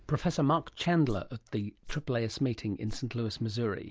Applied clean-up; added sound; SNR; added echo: none; Whoosh, swoosh, swish; 11 dB; none.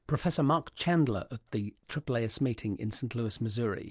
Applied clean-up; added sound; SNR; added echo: neural separator model SepFormer DNS4.